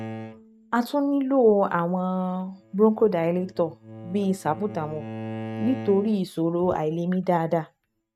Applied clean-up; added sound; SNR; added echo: neural mask model RNNoise.